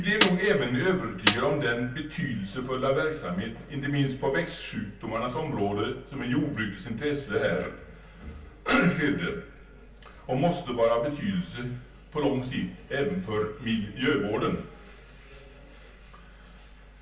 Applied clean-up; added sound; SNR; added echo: none; Snare drum; -3 dB; reverberation time 0.4 s.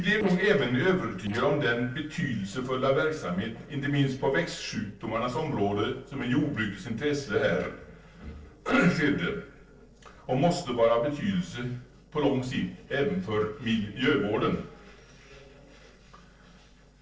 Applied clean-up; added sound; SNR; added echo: neural separator model SepFormer DNS4.